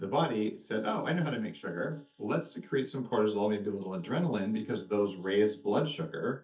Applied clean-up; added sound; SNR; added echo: neural mask model DeepFilterNet 3.